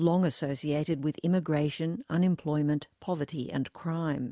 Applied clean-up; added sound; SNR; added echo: none; none; none; none.